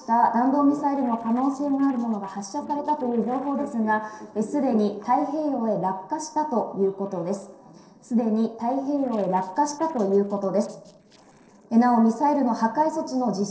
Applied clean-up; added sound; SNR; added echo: neural separator model SepFormer DNS4.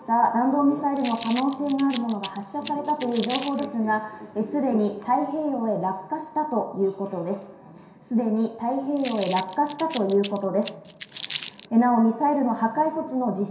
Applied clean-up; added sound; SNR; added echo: none; Crumpling, crinkling; 5 dB; reverberation time 0.7 s.